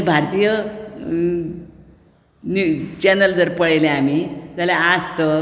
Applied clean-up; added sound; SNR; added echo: none; none; none; none.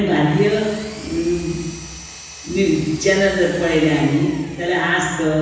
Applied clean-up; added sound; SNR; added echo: none; Engine; 18 dB; reverberation time 1.1 s.